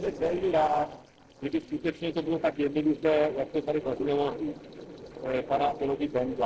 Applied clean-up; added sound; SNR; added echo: neural separator model SepFormer DNS4.